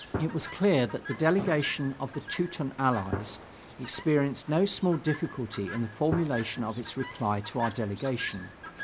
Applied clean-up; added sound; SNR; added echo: none; Gunshot, gunfire + Chirp, tweet; 11 dB; none.